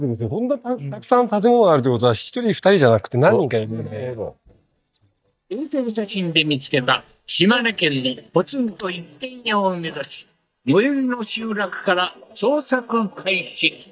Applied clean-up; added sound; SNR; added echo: neural mask model DeepFilterNet 3.